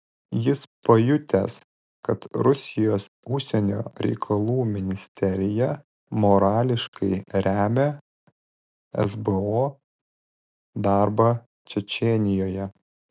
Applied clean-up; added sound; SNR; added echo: none; none; none; none.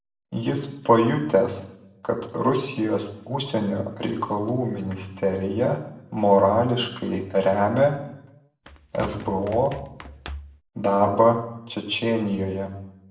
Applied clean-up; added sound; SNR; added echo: none; Run; 16 dB; reverberation time 0.7 s.